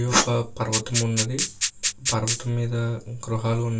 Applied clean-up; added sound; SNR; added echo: none; Rattle (instrument); 2 dB; reverberation time 0.2 s.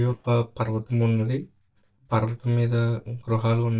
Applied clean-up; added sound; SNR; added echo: neural mask model DeepFilterNet 3.